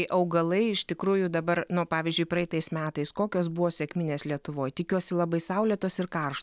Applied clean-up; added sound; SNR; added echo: none; none; none; none.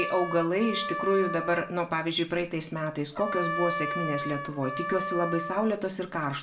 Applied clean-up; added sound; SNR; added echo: none; Trumpet; 6 dB; reverberation time 0.3 s.